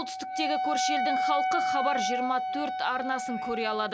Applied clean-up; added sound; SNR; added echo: none; Wind instrument, woodwind instrument; -2 dB; none.